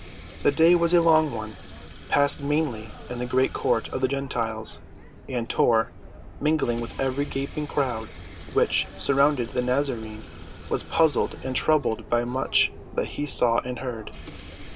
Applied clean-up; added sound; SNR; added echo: none; Sink (filling or washing) / Water tap, faucet + Subway, metro, underground; 14 dB; none.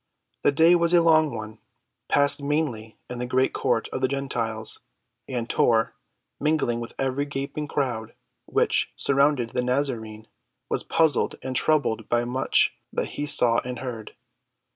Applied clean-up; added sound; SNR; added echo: none; none; none; none.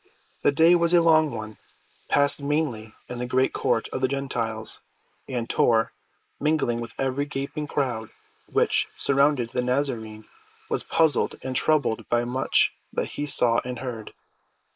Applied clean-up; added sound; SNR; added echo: neural mask model Resemble Enhance denoiser.